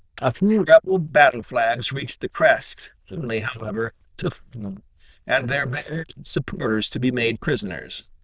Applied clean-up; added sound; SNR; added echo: neural diffusion model UNIVERSE++.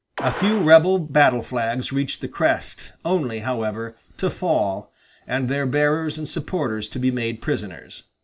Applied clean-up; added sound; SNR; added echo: none; Gunshot, gunfire; 11 dB; none.